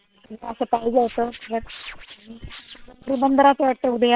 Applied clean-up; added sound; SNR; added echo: neural separator model SepFormer WHAM!.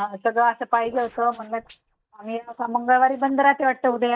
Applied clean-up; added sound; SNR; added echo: neural mask model DeepFilterNet 3.